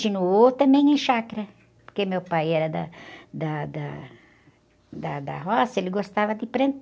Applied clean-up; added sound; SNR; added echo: none; none; none; none.